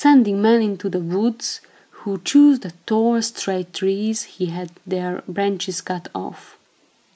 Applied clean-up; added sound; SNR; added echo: none; none; none; none.